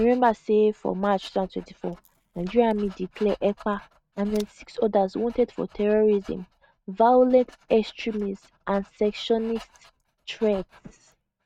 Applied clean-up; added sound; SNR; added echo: neural mask model RNNoise.